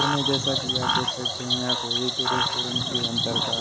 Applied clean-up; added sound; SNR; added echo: none; Cricket / Frog; -4 dB; reverberation time 3.0 s.